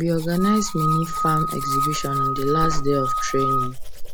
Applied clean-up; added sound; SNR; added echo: none; Domestic sounds, home sounds + Screech / Glass; 0 dB; none.